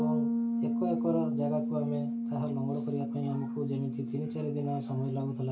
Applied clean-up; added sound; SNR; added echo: none; Bass guitar; -1 dB; reverberation time 0.2 s.